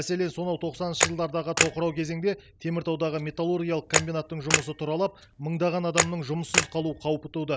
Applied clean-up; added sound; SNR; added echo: none; Camera; 2 dB; none.